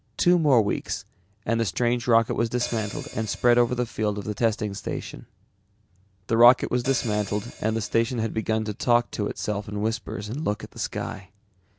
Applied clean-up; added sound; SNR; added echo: none; Hi-hat; 17 dB; none.